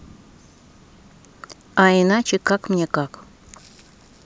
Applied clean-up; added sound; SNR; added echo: none; none; none; none.